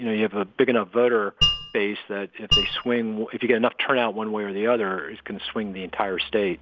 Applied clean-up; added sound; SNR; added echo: none; Mallet percussion; 2 dB; none.